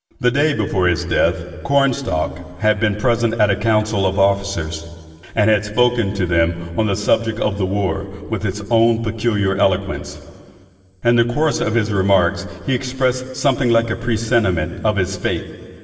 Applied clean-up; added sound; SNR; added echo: none; none; none; reverberation time 2.4 s.